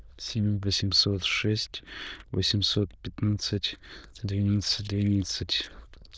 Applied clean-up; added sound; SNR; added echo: neural diffusion model UNIVERSE++.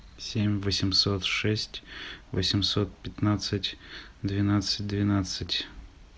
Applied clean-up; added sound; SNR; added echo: none; none; none; none.